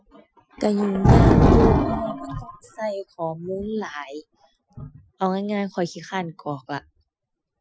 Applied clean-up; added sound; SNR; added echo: classical method Wiener filter.